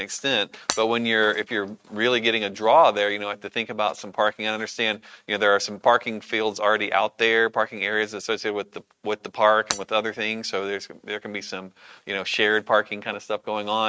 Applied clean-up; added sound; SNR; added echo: neural mask model RNNoise.